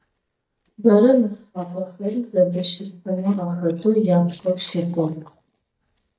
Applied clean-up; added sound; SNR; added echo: neural mask model DeepFilterNet 3.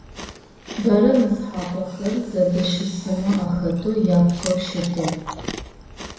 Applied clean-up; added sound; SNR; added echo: none; Chewing, mastication; 14 dB; reverberation time 1.0 s.